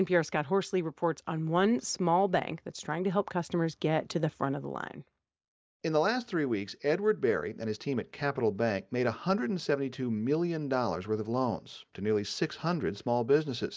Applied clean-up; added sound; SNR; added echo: none; none; none; none.